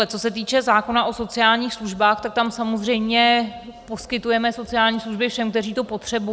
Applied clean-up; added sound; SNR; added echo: none; none; none; none.